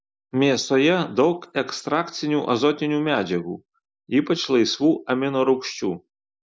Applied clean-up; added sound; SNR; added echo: none; none; none; none.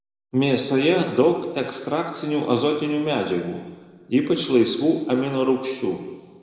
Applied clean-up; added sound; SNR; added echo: none; none; none; reverberation time 1.5 s.